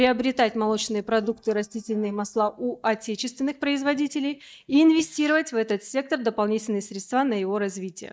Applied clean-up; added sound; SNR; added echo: neural mask model DeepFilterNet 3.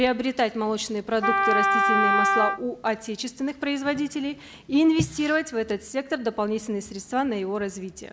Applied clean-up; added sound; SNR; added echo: none; Wind instrument, woodwind instrument; -2 dB; none.